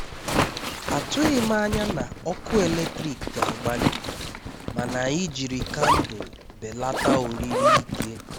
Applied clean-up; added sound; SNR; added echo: none; Zipper (clothing); -2 dB; none.